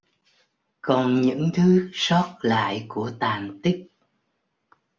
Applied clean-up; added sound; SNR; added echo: none; none; none; none.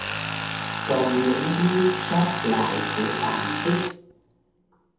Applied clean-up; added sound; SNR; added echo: none; Tools; 3 dB; reverberation time 0.7 s.